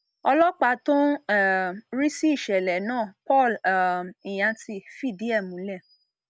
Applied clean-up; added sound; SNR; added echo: none; none; none; none.